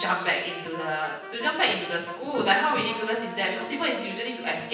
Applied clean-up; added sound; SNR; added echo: none; Wind instrument, woodwind instrument; 12 dB; reverberation time 0.9 s.